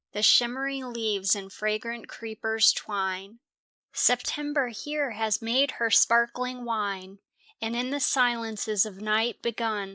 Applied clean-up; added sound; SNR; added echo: neural mask model Resemble Enhance denoiser.